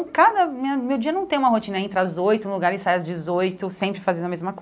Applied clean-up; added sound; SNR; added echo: none; none; none; none.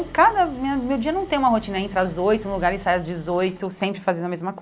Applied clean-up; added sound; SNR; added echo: none; Idling; 19 dB; none.